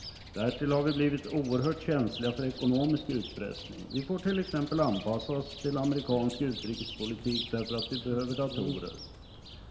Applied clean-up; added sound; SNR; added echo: none; Chirp, tweet; 12 dB; reverberation time 1.7 s.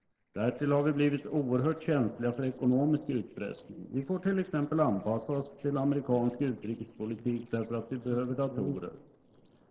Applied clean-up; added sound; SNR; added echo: neural separator model SepFormer DNS4.